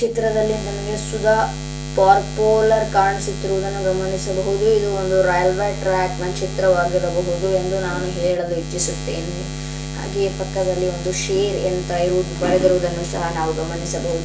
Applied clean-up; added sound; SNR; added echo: none; Buzz; 7 dB; reverberation time 0.4 s.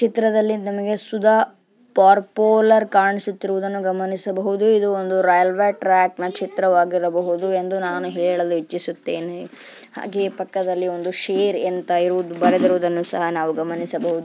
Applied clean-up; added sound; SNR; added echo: none; none; none; none.